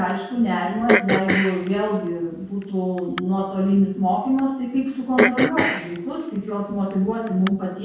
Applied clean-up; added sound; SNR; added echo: none; Cough; 4 dB; reverberation time 0.6 s.